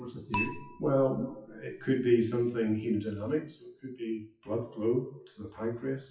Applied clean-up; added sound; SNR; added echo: classical method WPE with log-MMSE.